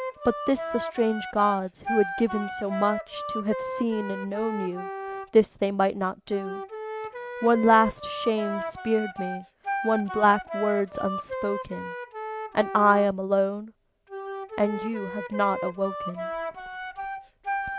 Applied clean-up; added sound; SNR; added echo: none; Wind instrument, woodwind instrument; 7 dB; none.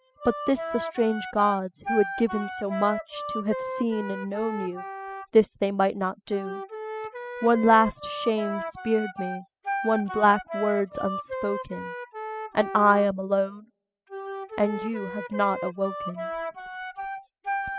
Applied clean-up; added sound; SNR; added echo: classical method spectral subtraction.